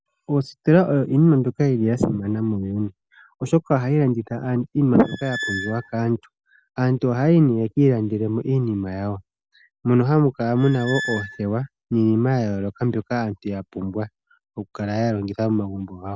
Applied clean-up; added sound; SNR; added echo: none; Squeak; 10 dB; none.